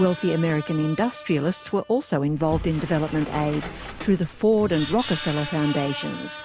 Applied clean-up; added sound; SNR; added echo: none; Screech + Sliding door; 12 dB; none.